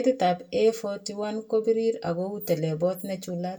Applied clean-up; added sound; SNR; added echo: none; none; none; reverberation time 0.1 s.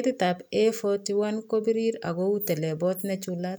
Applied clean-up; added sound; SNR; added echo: none; none; none; none.